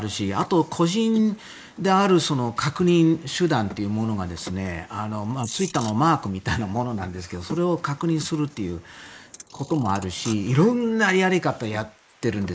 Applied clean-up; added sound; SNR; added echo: neural mask model Resemble Enhance denoiser.